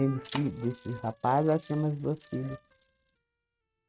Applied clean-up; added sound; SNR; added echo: neural mask model RNNoise.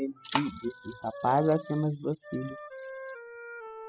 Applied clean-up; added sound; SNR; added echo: classical method spectral subtraction.